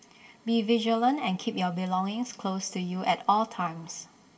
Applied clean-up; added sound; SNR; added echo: none; none; none; reverberation time 0.4 s.